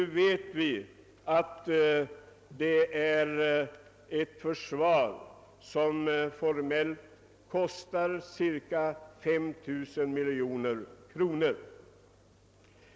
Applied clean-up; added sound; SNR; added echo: none; none; none; none.